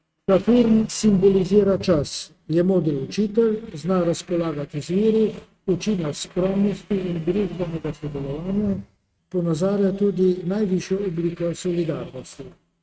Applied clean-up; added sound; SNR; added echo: neural mask model RNNoise.